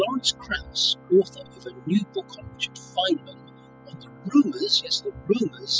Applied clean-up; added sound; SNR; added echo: classical method spectral subtraction.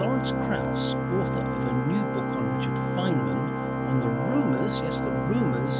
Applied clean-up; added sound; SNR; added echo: none; Organ; -4 dB; none.